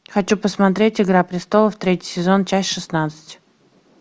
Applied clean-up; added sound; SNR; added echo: none; none; none; none.